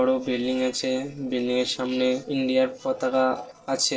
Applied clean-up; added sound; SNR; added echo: neural separator model SepFormer DNS4.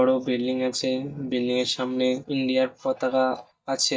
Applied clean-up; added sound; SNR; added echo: neural mask model DeepFilterNet 3.